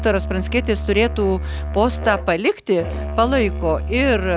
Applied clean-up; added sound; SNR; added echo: none; Musical instrument; 6 dB; none.